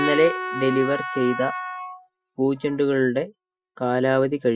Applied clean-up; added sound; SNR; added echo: classical method Wiener filter.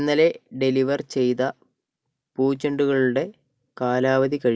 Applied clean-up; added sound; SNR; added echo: none; none; none; none.